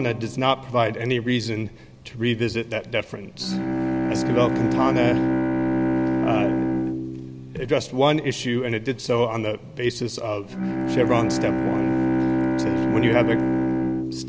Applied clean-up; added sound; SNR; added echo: none; Bowed string instrument; -1 dB; none.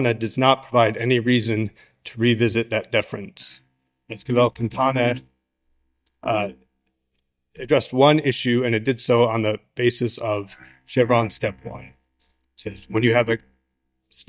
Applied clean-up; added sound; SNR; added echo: neural mask model DeepFilterNet 3.